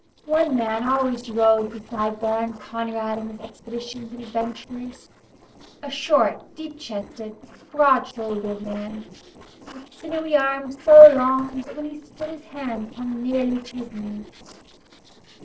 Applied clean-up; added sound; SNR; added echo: neural separator model SepFormer DNS4.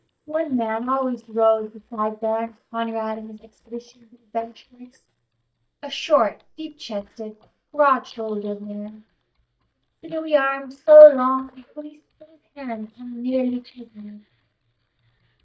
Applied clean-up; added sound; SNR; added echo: neural mask model DeepFilterNet 3.